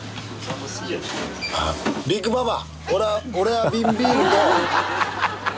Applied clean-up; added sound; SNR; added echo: none; Truck; 18 dB; none.